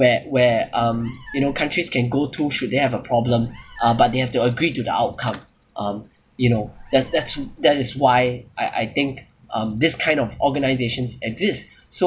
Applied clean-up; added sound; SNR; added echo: none; Meow; 20 dB; none.